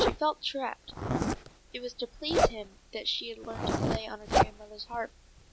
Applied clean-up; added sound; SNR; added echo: none; Zipper (clothing); -5 dB; none.